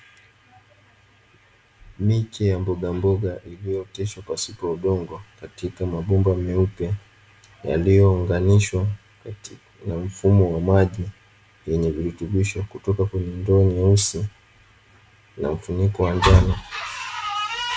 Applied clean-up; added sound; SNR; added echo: none; none; none; none.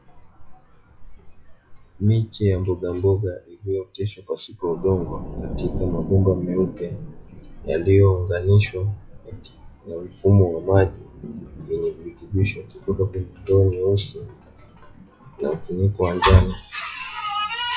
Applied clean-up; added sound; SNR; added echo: classical method log-MMSE.